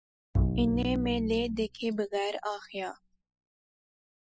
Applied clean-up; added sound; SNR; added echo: classical method spectral subtraction.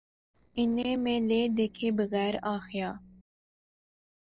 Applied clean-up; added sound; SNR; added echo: neural separator model SepFormer DNS4.